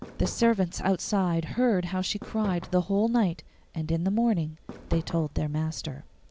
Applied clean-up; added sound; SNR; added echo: none; Fireworks; 17 dB; none.